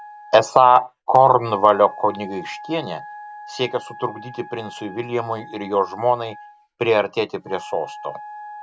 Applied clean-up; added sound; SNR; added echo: none; Wind instrument, woodwind instrument; 18 dB; none.